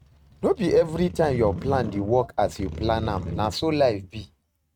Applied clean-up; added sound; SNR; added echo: neural mask model RNNoise.